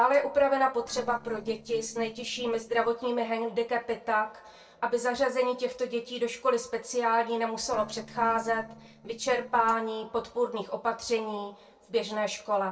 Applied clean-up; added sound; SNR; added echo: neural separator model SepFormer DNS4.